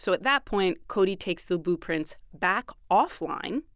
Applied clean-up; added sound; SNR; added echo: none; none; none; none.